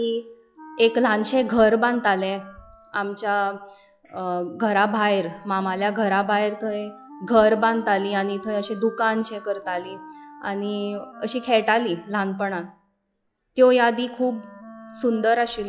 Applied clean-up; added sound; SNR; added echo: classical method log-MMSE.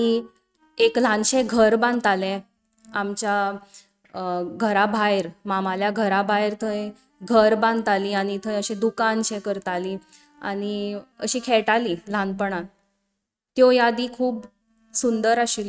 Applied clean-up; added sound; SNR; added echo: neural mask model RNNoise.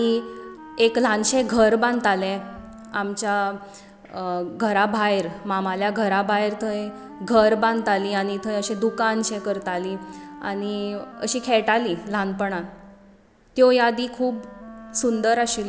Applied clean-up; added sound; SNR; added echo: none; Wind instrument, woodwind instrument; 19 dB; none.